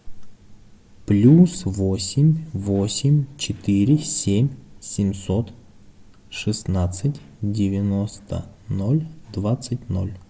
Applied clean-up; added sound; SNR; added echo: none; none; none; none.